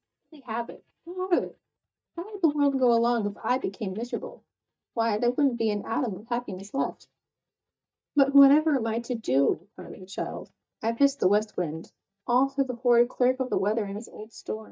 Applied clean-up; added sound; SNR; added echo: neural mask model DeepFilterNet 3.